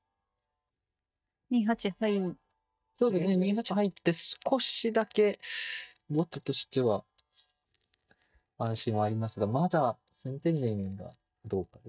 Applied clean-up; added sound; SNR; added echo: neural mask model DeepFilterNet 3.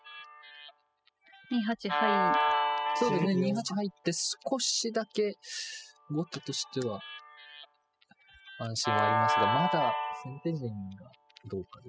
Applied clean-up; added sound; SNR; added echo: classical method spectral subtraction.